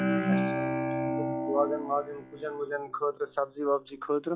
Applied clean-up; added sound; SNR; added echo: classical method log-MMSE.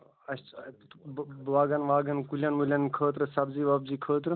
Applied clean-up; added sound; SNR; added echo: none; none; none; none.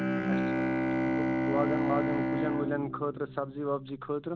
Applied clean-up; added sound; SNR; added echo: none; Bowed string instrument; -4 dB; none.